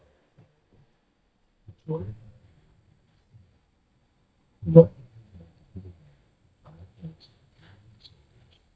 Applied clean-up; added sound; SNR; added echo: neural mask model DeepFilterNet 3.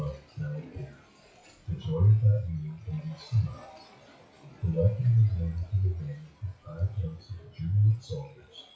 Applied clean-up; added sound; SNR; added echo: classical method WPE with log-MMSE.